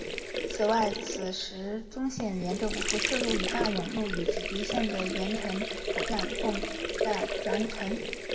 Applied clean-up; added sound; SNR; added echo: none; Sink (filling or washing) / Water; 0 dB; reverberation time 1.0 s.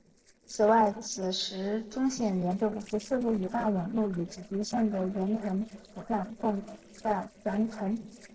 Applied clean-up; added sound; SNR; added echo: neural separator model SepFormer DNS4.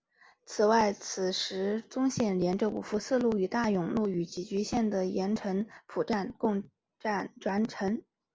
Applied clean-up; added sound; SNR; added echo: none; none; none; none.